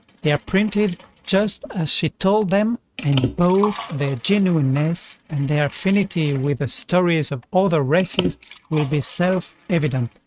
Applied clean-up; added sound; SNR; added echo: neural mask model RNNoise.